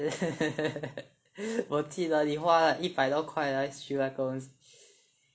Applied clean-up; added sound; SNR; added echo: none; none; none; none.